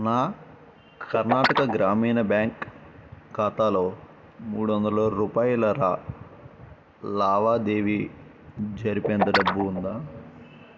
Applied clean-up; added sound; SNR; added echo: none; Guitar; 4 dB; none.